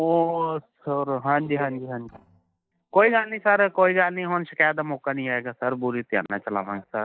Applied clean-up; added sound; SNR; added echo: neural mask model DeepFilterNet 3.